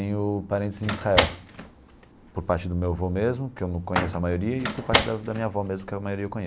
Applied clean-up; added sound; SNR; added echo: none; Slam; 2 dB; none.